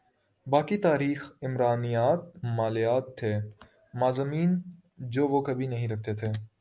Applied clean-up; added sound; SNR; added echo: none; none; none; none.